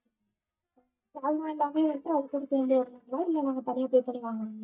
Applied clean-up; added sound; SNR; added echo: neural mask model DeepFilterNet 3.